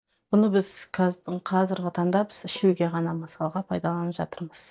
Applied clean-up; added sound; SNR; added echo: neural mask model DeepFilterNet 3.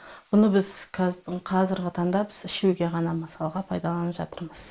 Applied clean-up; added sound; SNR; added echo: neural mask model Resemble Enhance denoiser.